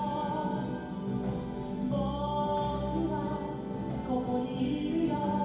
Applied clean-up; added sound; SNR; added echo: none; none; none; reverberation time 2.2 s.